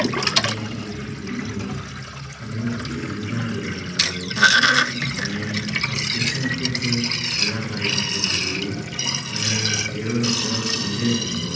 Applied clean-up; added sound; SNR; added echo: none; Sink (filling or washing); -4 dB; reverberation time 1.2 s.